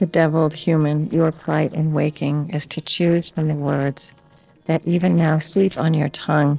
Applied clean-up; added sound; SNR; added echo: neural separator model SepFormer DNS4.